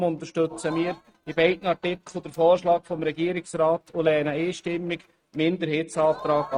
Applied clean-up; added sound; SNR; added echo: neural mask model RNNoise.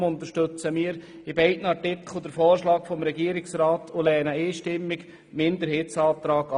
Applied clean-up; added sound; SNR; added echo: none; none; none; none.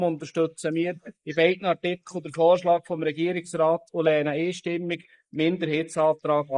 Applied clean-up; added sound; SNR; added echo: neural mask model Resemble Enhance denoiser.